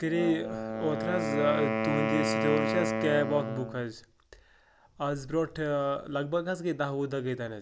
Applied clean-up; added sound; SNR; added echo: none; Wind instrument, woodwind instrument; 3 dB; none.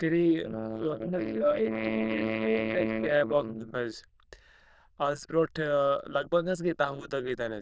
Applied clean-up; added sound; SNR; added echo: neural diffusion model UNIVERSE++.